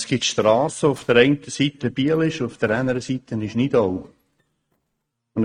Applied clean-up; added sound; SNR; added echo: neural mask model RNNoise.